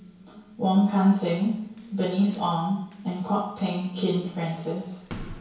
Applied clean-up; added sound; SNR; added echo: none; Water tap, faucet; 19 dB; reverberation time 0.6 s.